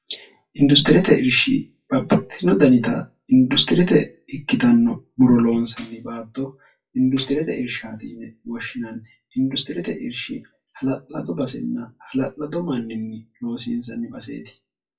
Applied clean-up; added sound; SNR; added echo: classical method WPE with log-MMSE.